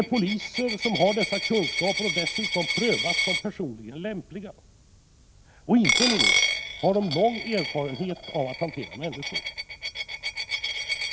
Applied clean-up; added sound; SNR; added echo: none; Coin (dropping); 1 dB; none.